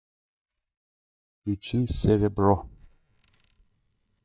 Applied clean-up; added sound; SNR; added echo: neural mask model DeepFilterNet 3.